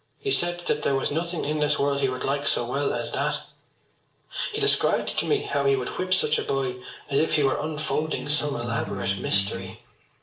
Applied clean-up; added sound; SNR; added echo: neural separator model SepFormer DNS4.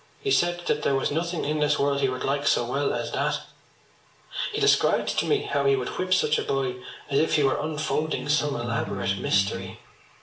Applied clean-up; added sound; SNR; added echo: none; Electric guitar; 8 dB; reverberation time 0.4 s.